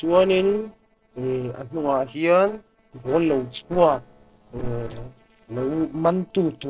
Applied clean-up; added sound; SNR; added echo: neural separator model SepFormer DNS4.